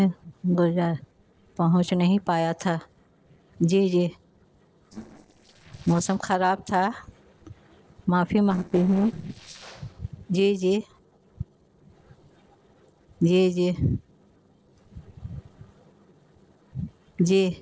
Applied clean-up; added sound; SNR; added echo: neural separator model SepFormer DNS4.